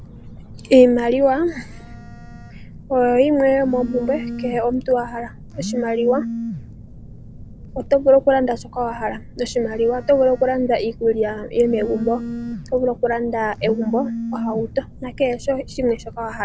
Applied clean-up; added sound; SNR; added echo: none; Telephone; 11 dB; none.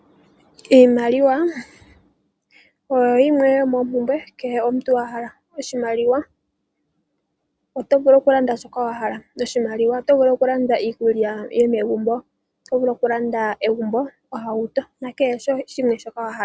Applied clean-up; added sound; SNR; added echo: none; none; none; none.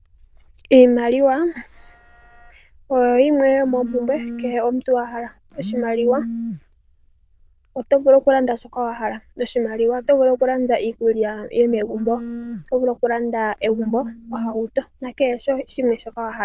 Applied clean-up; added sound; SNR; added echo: neural diffusion model UNIVERSE++.